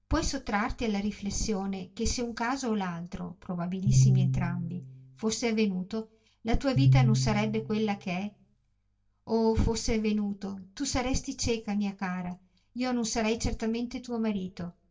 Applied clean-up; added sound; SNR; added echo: none; Piano; -3 dB; reverberation time 0.2 s.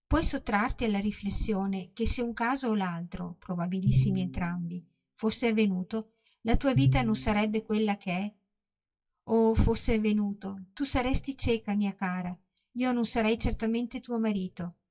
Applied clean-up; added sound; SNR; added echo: classical method WPE with log-MMSE.